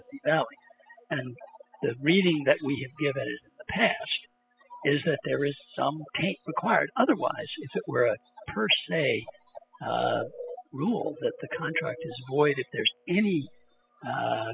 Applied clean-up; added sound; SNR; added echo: classical method spectral subtraction.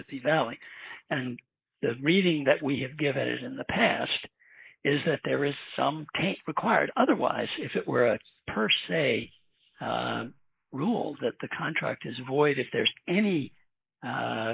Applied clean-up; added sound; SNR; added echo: neural mask model Resemble Enhance denoiser.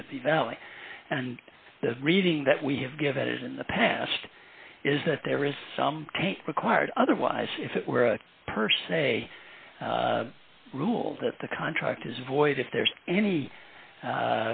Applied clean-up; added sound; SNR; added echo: none; none; none; none.